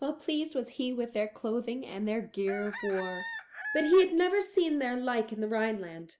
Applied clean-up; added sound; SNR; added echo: none; Chicken, rooster; 12 dB; none.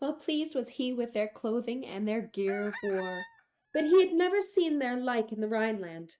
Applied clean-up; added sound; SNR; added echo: neural mask model RNNoise.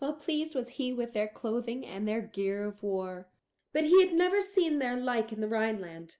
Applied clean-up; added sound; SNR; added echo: none; none; none; none.